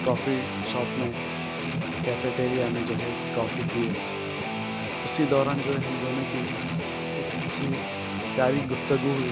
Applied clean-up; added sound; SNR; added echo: none; Guitar; 1 dB; none.